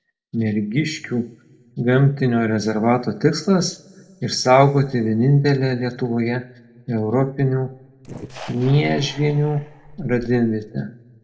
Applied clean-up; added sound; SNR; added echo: neural separator model SepFormer DNS4.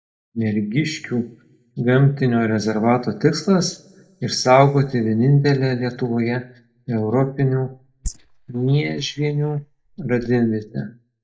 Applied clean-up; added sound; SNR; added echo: neural mask model DeepFilterNet 3.